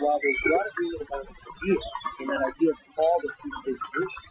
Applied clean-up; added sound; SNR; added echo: classical method Wiener filter.